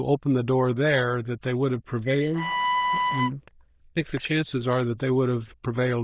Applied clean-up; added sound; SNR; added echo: neural diffusion model UNIVERSE++.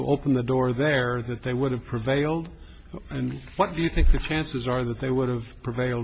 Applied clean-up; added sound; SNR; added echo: none; none; none; none.